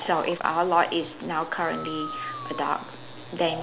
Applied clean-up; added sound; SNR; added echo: none; Breathing; 12 dB; none.